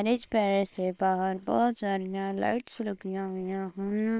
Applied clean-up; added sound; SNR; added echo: neural separator model SepFormer WHAM!.